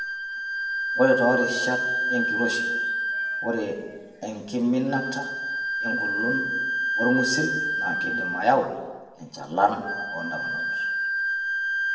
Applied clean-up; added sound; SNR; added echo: none; Wind instrument, woodwind instrument; 0 dB; reverberation time 1.0 s.